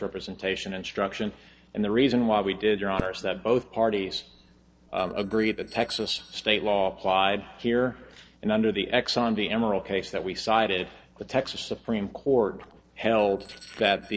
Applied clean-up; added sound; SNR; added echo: neural separator model SepFormer DNS4.